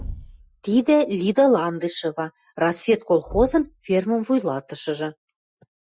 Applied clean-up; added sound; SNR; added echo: classical method Wiener filter.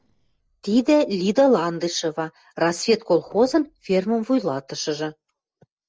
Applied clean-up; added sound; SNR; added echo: neural separator model SepFormer DNS4.